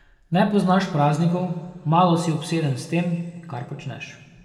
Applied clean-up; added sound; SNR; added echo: none; none; none; reverberation time 1.6 s.